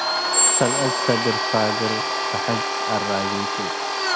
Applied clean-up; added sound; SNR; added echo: none; Domestic sounds, home sounds + Squeak; -5 dB; none.